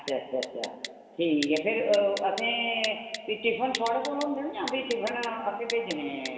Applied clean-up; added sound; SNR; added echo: none; Typing; 13 dB; reverberation time 2.2 s.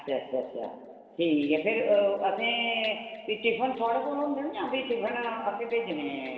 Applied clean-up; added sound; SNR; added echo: neural separator model SepFormer DNS4.